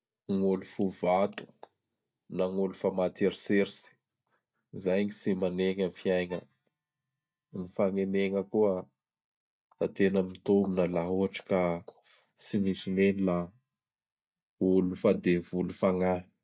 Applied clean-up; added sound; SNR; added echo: neural mask model DeepFilterNet 3.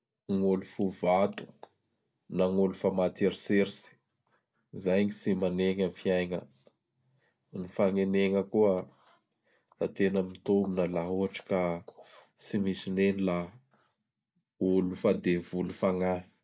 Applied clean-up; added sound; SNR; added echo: none; none; none; none.